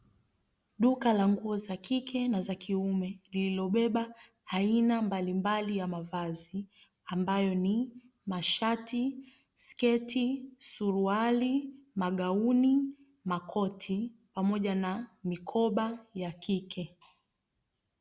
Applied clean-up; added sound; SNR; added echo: none; none; none; none.